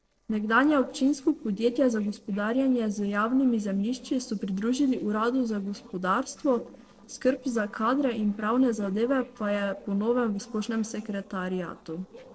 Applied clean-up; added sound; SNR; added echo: neural separator model SepFormer DNS4.